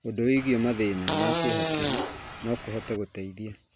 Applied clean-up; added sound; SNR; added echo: none; Fart; -1 dB; none.